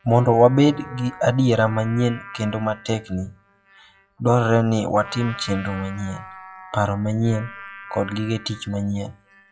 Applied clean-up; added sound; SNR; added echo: classical method WPE with log-MMSE.